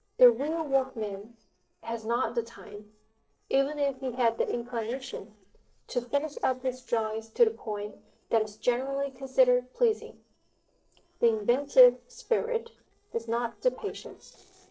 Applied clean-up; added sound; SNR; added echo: neural separator model SepFormer DNS4.